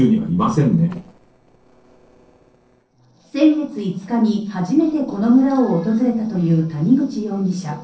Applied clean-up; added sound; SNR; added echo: neural separator model SepFormer DNS4.